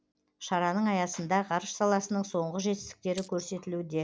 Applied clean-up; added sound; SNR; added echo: none; Glass; 19 dB; none.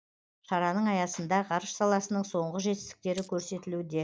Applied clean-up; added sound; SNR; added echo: neural mask model DeepFilterNet 3.